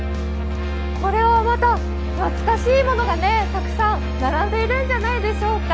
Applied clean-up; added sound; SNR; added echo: none; Musical instrument; 2 dB; none.